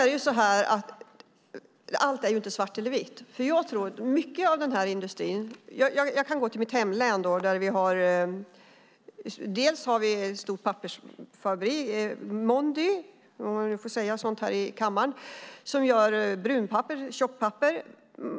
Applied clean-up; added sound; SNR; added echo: none; none; none; none.